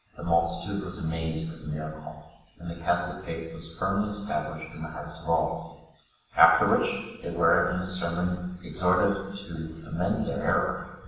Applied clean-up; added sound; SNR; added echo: none; none; none; reverberation time 1.0 s.